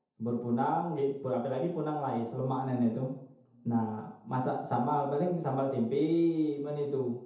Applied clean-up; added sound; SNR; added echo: none; none; none; reverberation time 0.8 s.